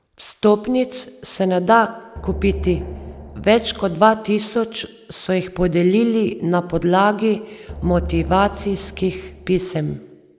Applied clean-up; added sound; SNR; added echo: none; Drum; 11 dB; none.